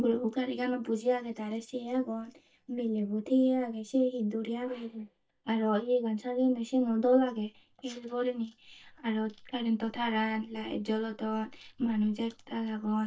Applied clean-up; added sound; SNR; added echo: neural mask model DeepFilterNet 3.